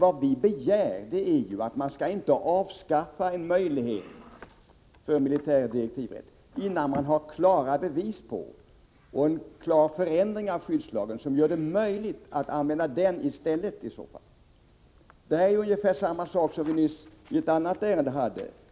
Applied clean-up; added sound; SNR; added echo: none; none; none; none.